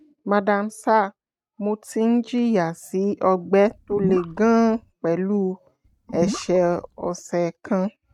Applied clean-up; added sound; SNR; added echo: neural mask model RNNoise.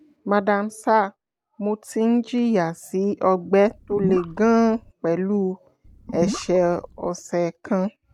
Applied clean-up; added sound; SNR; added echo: none; Gurgling / Liquid; 7 dB; none.